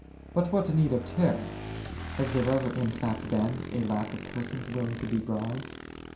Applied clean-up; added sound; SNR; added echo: none; Motorcycle / Engine; 10 dB; reverberation time 0.5 s.